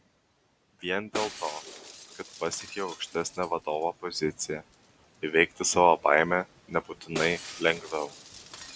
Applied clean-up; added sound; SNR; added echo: none; Shatter; 16 dB; none.